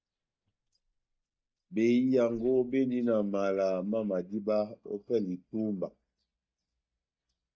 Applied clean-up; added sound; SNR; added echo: neural mask model DeepFilterNet 3.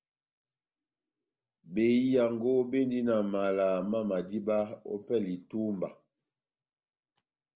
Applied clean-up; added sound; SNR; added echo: none; none; none; none.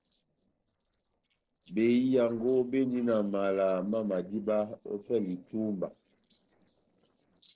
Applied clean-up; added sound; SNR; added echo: neural separator model SepFormer DNS4.